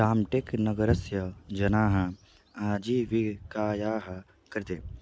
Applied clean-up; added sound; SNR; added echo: none; none; none; none.